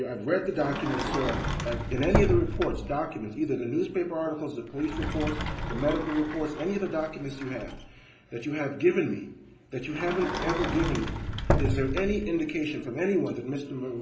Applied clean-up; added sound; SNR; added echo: none; Sliding door; 3 dB; reverberation time 0.5 s.